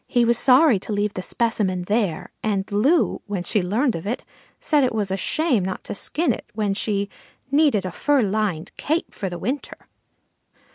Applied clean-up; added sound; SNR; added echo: none; none; none; none.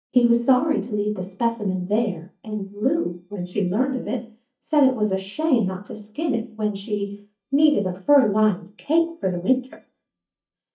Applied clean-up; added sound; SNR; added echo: neural mask model DeepFilterNet 3.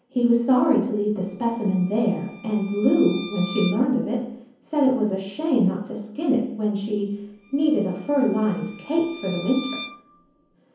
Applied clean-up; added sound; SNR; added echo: none; Bowed string instrument; 18 dB; reverberation time 0.7 s.